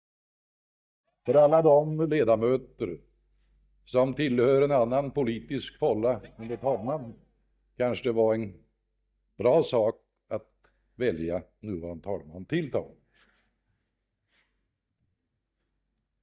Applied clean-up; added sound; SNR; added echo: neural mask model DeepFilterNet 3.